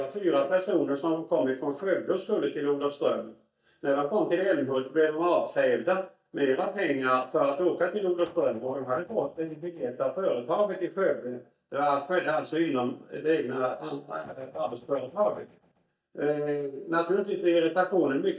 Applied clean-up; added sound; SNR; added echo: neural mask model DeepFilterNet 3.